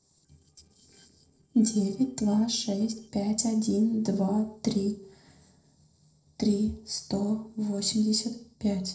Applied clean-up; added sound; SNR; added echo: neural separator model SepFormer DNS4.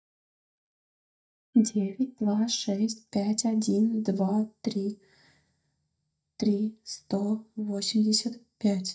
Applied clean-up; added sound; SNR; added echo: neural mask model DeepFilterNet 3.